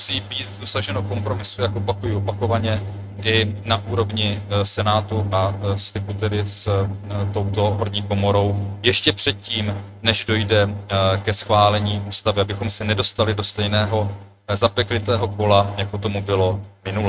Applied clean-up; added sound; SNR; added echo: neural mask model RNNoise.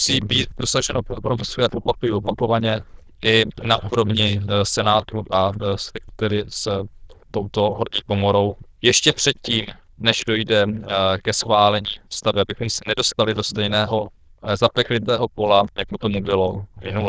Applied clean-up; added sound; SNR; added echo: neural diffusion model UNIVERSE++.